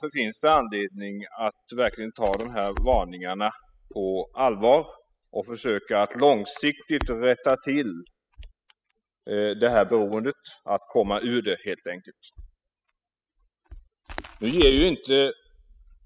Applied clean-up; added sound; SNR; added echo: classical method spectral subtraction.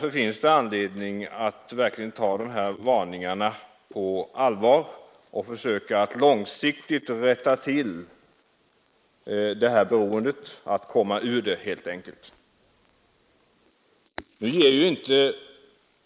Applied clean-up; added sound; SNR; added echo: neural mask model Resemble Enhance denoiser.